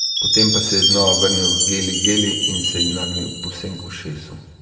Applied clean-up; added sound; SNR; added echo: none; Chime; -3 dB; reverberation time 1.3 s.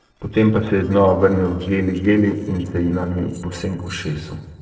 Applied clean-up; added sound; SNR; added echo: neural separator model SepFormer DNS4.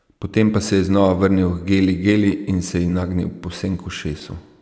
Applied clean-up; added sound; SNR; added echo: none; none; none; none.